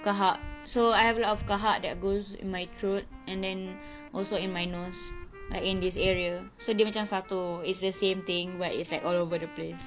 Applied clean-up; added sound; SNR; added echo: none; Wind instrument, woodwind instrument; 18 dB; none.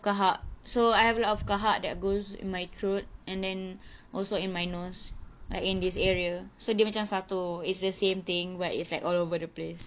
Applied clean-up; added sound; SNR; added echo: none; none; none; none.